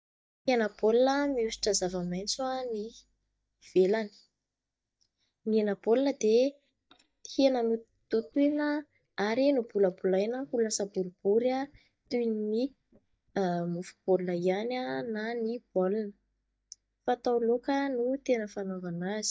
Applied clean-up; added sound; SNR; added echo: neural mask model DeepFilterNet 3.